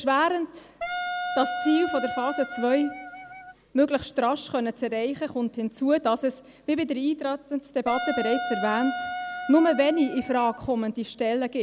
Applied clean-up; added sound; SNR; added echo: none; Wind instrument, woodwind instrument; 7 dB; none.